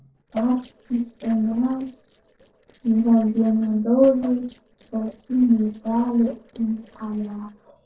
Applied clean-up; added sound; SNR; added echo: neural separator model SepFormer DNS4.